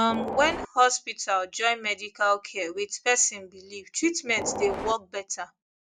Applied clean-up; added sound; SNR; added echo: none; Train; 5 dB; none.